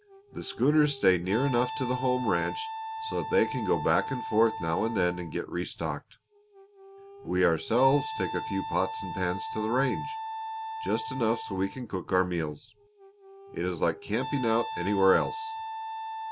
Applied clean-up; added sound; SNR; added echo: none; Wind instrument, woodwind instrument; 9 dB; none.